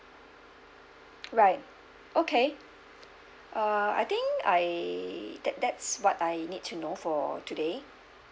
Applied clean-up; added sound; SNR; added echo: none; none; none; none.